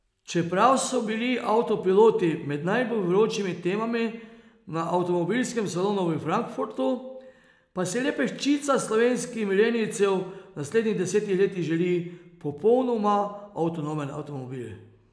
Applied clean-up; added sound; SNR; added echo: none; none; none; none.